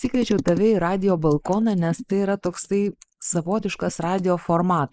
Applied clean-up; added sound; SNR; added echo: neural mask model Resemble Enhance denoiser.